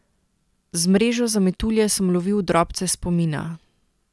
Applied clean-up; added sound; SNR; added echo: none; none; none; none.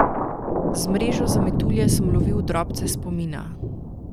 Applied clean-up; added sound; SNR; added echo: none; Thunder; -4 dB; none.